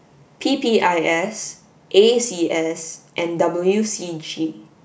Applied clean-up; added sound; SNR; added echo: none; none; none; none.